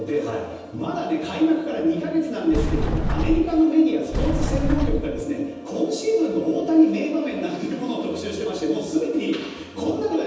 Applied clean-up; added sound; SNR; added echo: none; Sliding door; 0 dB; reverberation time 1.1 s.